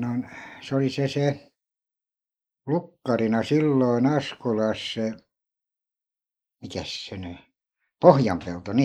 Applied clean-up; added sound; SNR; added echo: neural mask model Resemble Enhance denoiser.